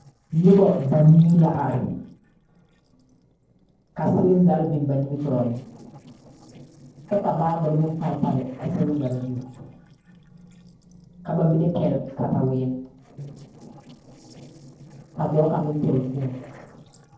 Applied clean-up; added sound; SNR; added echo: neural separator model SepFormer DNS4.